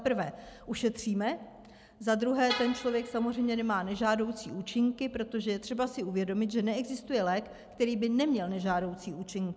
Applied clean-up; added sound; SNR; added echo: none; Vehicle horn, car horn, honking; 11 dB; none.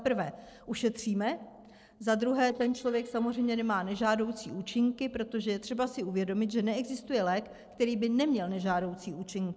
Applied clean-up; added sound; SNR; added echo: neural separator model SepFormer DNS4.